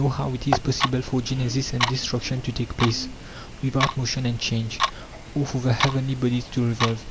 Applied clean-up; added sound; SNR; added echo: none; Clock; 6 dB; none.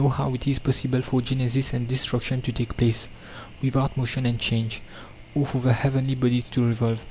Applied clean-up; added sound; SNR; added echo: none; none; none; none.